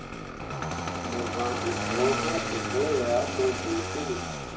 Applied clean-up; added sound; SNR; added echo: none; Engine starting; 1 dB; reverberation time 0.4 s.